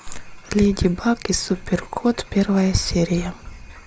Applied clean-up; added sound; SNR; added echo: none; none; none; none.